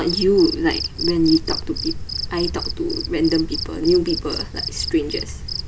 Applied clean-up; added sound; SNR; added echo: none; Cricket; 5 dB; none.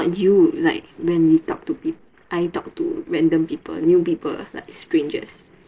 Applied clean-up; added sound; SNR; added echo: neural separator model SepFormer DNS4.